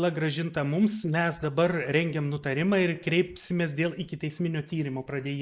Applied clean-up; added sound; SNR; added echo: neural mask model Resemble Enhance denoiser.